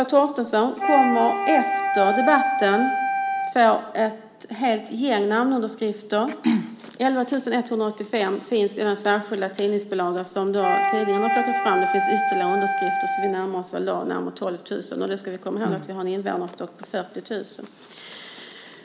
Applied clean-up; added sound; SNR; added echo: none; Wind instrument, woodwind instrument; 0 dB; none.